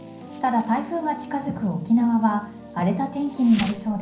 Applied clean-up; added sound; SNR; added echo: none; Insect; 20 dB; reverberation time 0.6 s.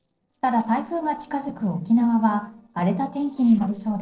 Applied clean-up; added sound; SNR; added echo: neural separator model SepFormer DNS4.